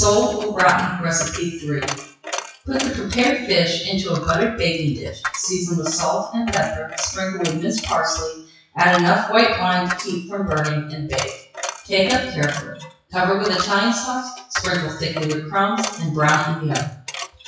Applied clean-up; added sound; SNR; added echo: classical method WPE with log-MMSE.